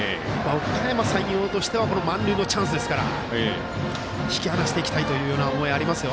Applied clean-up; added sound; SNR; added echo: none; none; none; none.